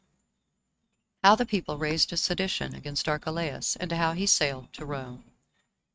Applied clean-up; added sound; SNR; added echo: neural mask model RNNoise.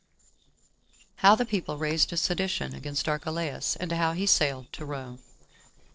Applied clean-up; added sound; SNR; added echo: neural separator model SepFormer DNS4.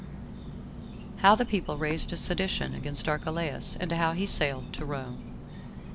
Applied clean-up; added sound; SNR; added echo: none; Insect; 11 dB; none.